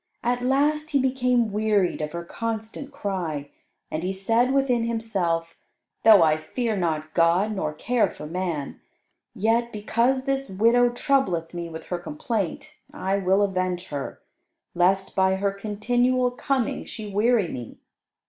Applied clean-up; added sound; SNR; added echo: none; none; none; none.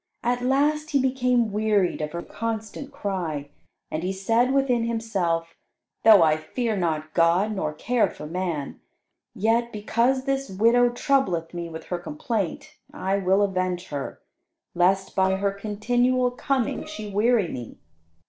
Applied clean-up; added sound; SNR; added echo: neural separator model SepFormer DNS4.